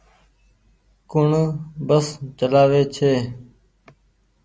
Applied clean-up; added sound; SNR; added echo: none; none; none; none.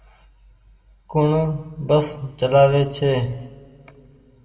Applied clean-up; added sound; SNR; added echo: none; none; none; reverberation time 1.4 s.